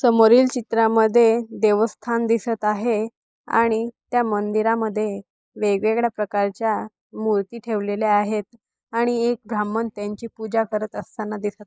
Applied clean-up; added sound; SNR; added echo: neural mask model Resemble Enhance denoiser.